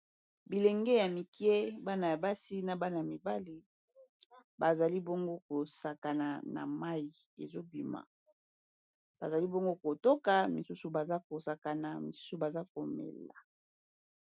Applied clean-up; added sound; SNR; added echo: none; none; none; none.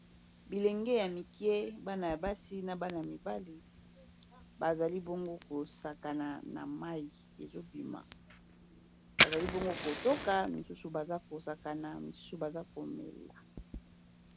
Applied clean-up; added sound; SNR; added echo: none; Fire; 0 dB; none.